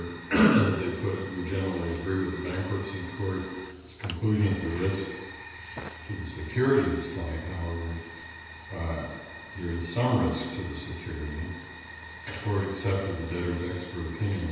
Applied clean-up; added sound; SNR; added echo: none; Fire; 14 dB; reverberation time 1.1 s.